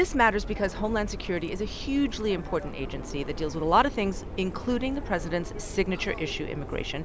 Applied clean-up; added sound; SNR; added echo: none; Subway, metro, underground; 8 dB; none.